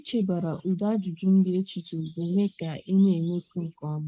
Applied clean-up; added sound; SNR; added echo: neural mask model Resemble Enhance denoiser.